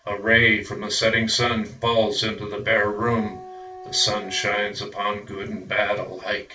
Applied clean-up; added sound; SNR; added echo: none; Wind instrument, woodwind instrument; 18 dB; reverberation time 0.2 s.